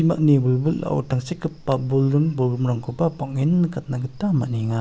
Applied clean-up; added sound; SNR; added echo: none; none; none; none.